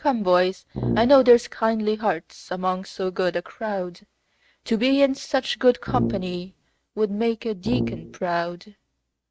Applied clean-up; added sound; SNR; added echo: neural mask model RNNoise.